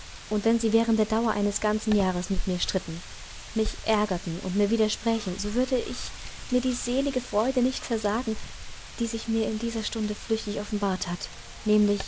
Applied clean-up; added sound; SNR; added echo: none; Wind; 10 dB; none.